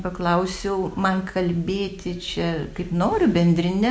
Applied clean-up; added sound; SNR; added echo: none; none; none; none.